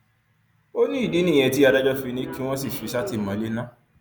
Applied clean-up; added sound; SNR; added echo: none; Subway, metro, underground; 15 dB; none.